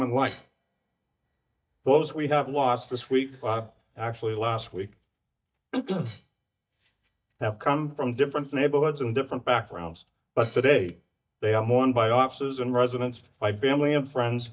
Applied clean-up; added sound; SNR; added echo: neural mask model DeepFilterNet 3.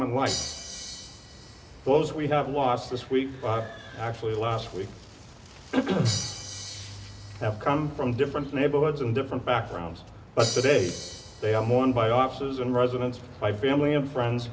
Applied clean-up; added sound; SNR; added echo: none; Crash cymbal; 13 dB; none.